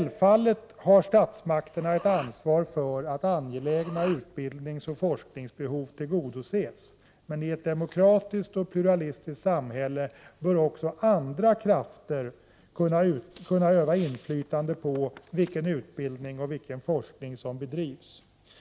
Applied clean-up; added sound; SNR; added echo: none; Respiratory sounds; 19 dB; none.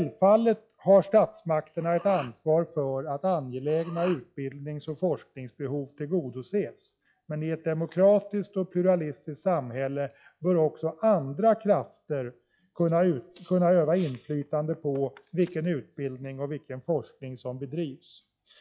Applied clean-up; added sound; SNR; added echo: classical method log-MMSE.